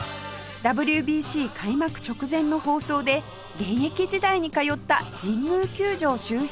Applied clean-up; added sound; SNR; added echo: none; none; none; none.